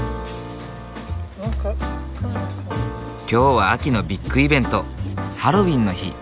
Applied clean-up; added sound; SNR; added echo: none; none; none; none.